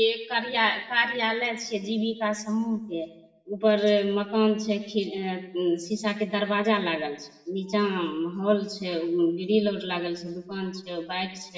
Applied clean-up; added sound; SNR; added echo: none; none; none; reverberation time 0.9 s.